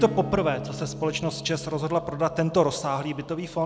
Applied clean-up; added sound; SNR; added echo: none; Acoustic guitar / Strum; 12 dB; none.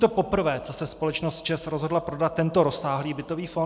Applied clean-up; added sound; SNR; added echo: none; none; none; none.